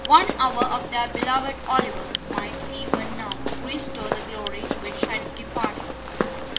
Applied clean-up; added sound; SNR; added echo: none; Walk, footsteps; 3 dB; reverberation time 0.5 s.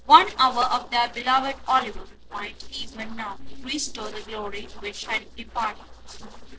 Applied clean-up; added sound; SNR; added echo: neural separator model SepFormer DNS4.